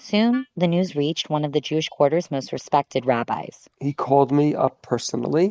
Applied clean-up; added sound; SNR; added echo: neural mask model Resemble Enhance denoiser.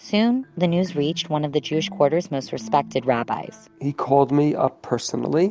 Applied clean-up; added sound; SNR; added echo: none; none; none; none.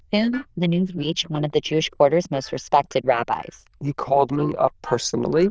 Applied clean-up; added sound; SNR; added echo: neural diffusion model UNIVERSE++.